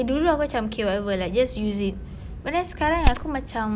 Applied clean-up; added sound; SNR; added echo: none; Hammer; -4 dB; none.